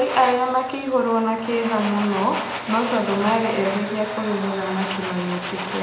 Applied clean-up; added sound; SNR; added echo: none; Domestic sounds, home sounds; 8 dB; reverberation time 0.8 s.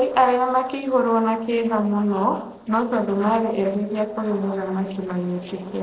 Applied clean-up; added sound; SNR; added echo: neural separator model SepFormer DNS4.